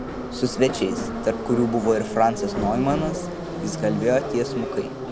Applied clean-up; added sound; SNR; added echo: none; Subway, metro, underground; 5 dB; none.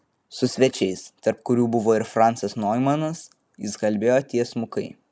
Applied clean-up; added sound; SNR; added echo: none; none; none; none.